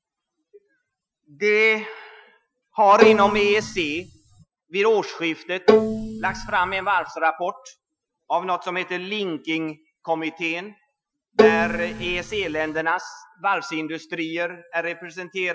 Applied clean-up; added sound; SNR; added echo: classical method Wiener filter.